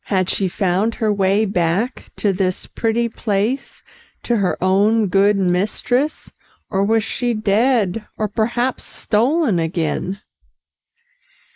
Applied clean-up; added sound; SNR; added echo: neural mask model Resemble Enhance denoiser.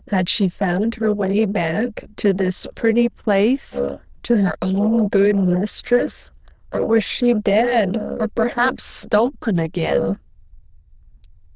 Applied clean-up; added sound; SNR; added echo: neural diffusion model UNIVERSE++.